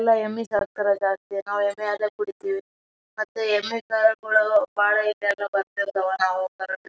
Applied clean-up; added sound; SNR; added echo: none; none; none; none.